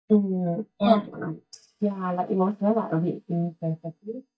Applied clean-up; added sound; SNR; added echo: neural mask model DeepFilterNet 3.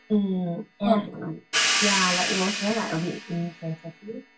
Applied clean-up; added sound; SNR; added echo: none; Hi-hat; 2 dB; reverberation time 0.2 s.